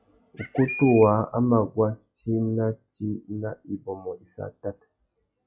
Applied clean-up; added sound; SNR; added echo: classical method log-MMSE.